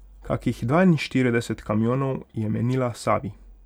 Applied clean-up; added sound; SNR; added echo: none; none; none; none.